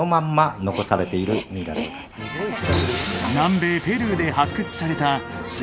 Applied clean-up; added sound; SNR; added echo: none; none; none; none.